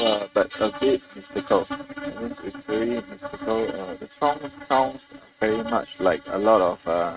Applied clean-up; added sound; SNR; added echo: neural mask model RNNoise.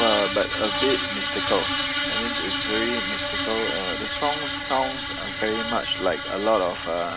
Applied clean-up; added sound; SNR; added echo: none; Screech; 1 dB; none.